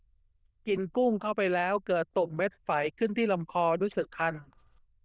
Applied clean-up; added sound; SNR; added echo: neural diffusion model UNIVERSE++.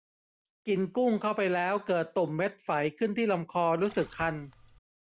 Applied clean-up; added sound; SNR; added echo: none; Splash, splatter; 20 dB; none.